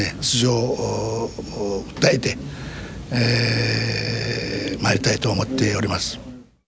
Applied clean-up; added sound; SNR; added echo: none; none; none; none.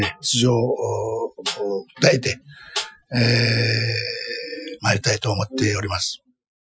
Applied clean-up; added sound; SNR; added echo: classical method Wiener filter.